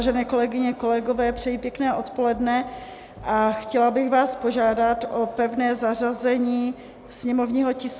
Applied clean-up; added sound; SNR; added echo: none; none; none; none.